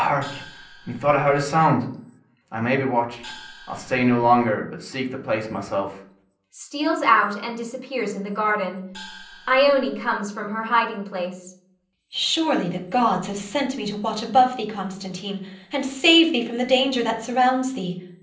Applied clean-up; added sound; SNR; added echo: none; Gong; 20 dB; reverberation time 0.6 s.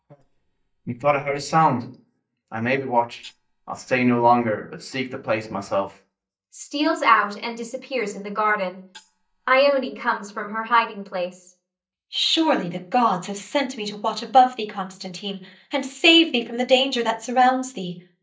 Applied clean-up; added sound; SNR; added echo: neural mask model DeepFilterNet 3.